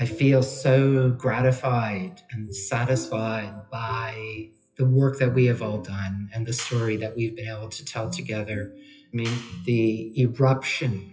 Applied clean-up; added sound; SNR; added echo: classical method WPE with log-MMSE.